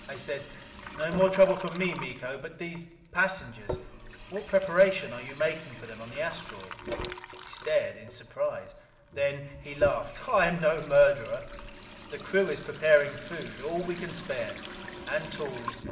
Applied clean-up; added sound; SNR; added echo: none; Sink (filling or washing) / Water tap, faucet; 13 dB; reverberation time 1.4 s.